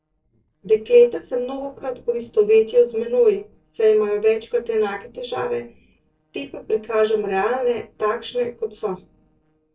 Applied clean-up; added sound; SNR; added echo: neural separator model SepFormer DNS4.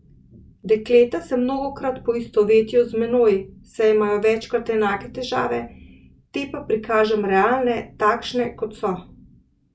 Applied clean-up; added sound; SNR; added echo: none; none; none; none.